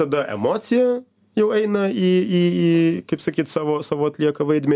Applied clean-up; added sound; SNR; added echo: none; none; none; none.